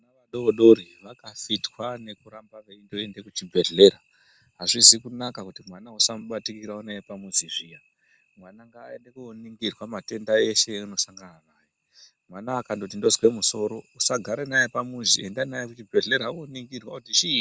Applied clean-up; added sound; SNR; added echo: none; none; none; none.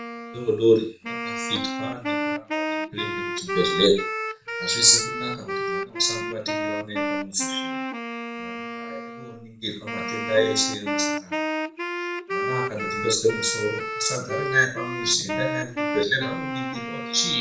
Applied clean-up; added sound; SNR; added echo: none; Wind instrument, woodwind instrument; 3 dB; reverberation time 0.3 s.